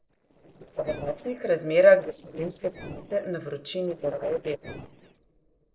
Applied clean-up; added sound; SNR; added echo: neural separator model SepFormer DNS4.